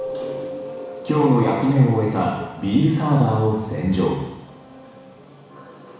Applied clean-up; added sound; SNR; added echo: none; Keyboard (musical); 16 dB; reverberation time 1.1 s.